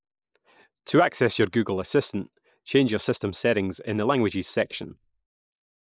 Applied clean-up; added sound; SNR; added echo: neural mask model Resemble Enhance denoiser.